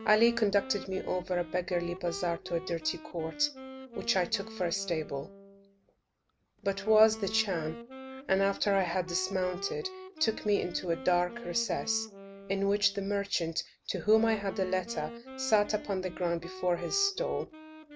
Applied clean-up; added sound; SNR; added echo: none; Wind instrument, woodwind instrument; 14 dB; none.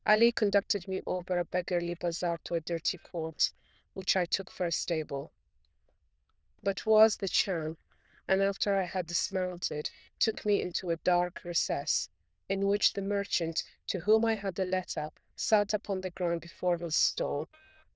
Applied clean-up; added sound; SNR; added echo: neural diffusion model UNIVERSE++.